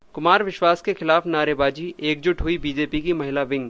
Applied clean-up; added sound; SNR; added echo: none; none; none; none.